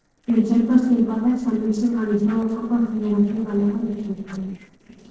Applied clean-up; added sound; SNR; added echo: neural separator model SepFormer DNS4.